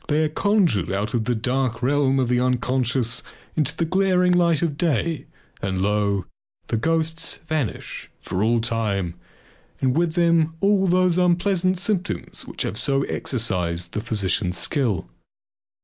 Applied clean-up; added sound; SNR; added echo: none; none; none; none.